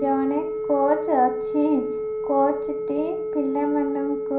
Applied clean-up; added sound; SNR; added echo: none; Telephone; 4 dB; reverberation time 0.6 s.